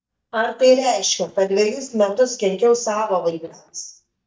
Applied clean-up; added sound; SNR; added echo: neural mask model DeepFilterNet 3.